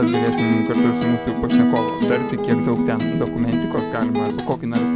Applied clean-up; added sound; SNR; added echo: none; Acoustic guitar; -4 dB; none.